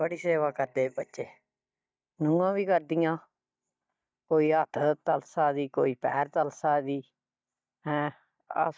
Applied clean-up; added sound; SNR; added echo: neural mask model DeepFilterNet 3.